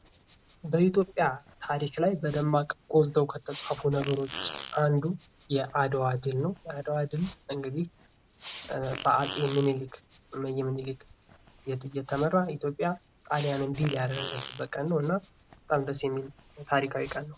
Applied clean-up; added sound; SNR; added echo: none; Fart; 17 dB; none.